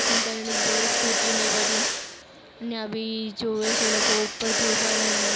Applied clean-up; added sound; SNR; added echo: none; Mechanisms; -5 dB; none.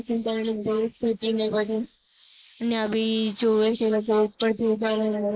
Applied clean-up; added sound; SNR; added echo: neural mask model Resemble Enhance denoiser.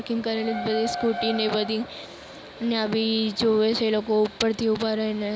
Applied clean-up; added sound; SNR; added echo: none; none; none; none.